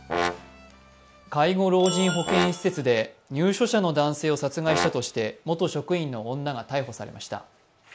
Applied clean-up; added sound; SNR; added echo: none; Brass instrument; 8 dB; none.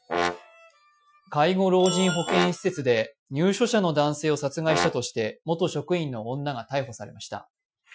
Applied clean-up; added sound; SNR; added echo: classical method Wiener filter.